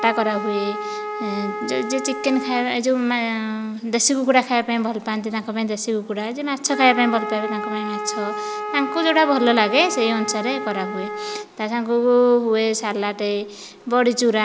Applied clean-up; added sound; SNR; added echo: none; Wind instrument, woodwind instrument; 10 dB; none.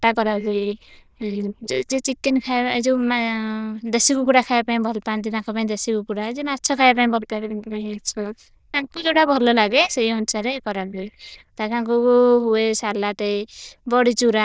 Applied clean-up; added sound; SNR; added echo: neural diffusion model UNIVERSE++.